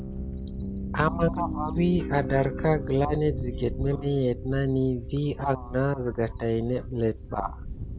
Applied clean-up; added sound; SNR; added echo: none; Piano + Wind / Bird; 7 dB; none.